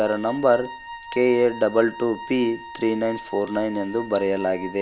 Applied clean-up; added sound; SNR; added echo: none; Wind instrument, woodwind instrument; 15 dB; none.